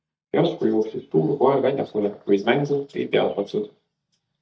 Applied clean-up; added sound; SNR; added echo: neural mask model DeepFilterNet 3.